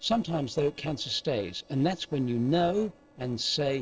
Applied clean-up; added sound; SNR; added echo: neural separator model SepFormer DNS4.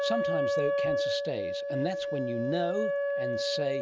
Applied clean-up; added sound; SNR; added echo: none; Wind instrument, woodwind instrument; -4 dB; none.